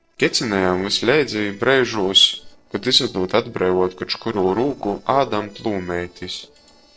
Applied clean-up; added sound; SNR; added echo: neural separator model SepFormer DNS4.